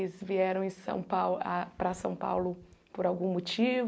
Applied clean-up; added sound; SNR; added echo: none; none; none; none.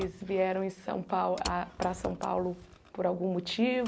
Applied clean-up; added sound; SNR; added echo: none; Motor vehicle (road); 15 dB; none.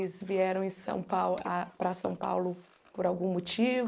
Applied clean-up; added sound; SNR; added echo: neural mask model Resemble Enhance denoiser.